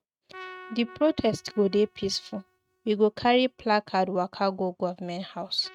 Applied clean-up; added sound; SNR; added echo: neural mask model RNNoise.